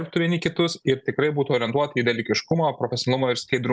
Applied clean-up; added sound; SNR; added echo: none; none; none; none.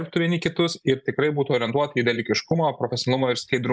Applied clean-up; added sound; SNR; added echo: neural mask model Resemble Enhance denoiser.